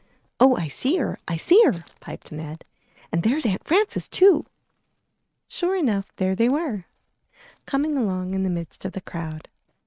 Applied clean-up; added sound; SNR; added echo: neural mask model RNNoise.